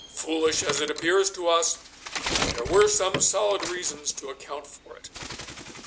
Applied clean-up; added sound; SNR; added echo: none; Bird; 8 dB; none.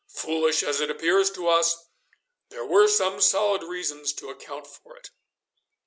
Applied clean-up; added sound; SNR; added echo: none; none; none; none.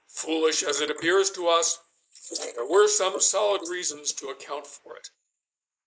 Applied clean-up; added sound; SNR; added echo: neural mask model Resemble Enhance denoiser.